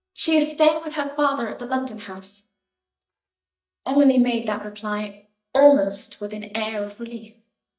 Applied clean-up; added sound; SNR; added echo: neural mask model DeepFilterNet 3.